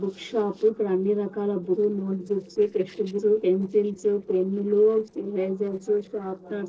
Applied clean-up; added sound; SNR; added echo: neural separator model SepFormer DNS4.